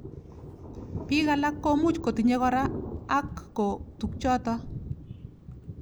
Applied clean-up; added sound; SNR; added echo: none; Thunder; 9 dB; none.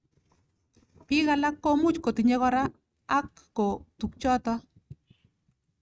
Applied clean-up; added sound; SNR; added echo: neural mask model RNNoise.